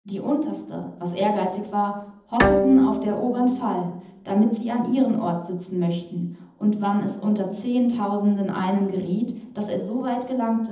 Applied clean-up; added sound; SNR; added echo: none; Bowed string instrument; 4 dB; reverberation time 0.8 s.